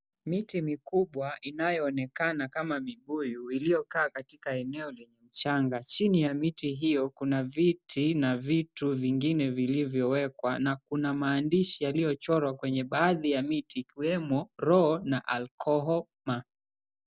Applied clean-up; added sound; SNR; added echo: none; none; none; none.